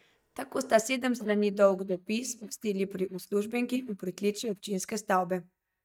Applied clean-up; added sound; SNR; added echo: neural mask model DeepFilterNet 3.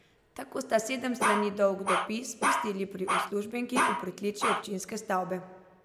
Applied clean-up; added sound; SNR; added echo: none; Bark; -2 dB; none.